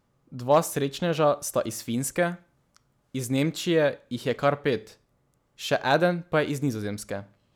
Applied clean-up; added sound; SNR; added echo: none; none; none; none.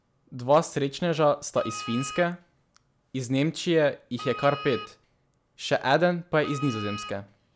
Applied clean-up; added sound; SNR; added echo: none; Wind instrument, woodwind instrument; 13 dB; none.